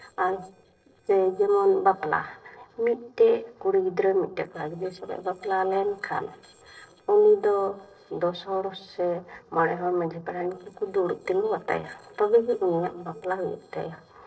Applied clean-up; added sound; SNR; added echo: neural separator model SepFormer DNS4.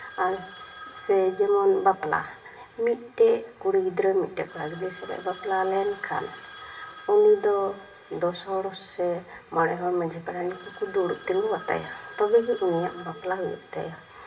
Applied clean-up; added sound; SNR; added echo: none; Telephone; 16 dB; reverberation time 0.8 s.